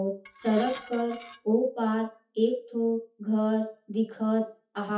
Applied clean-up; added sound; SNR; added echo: classical method WPE with log-MMSE.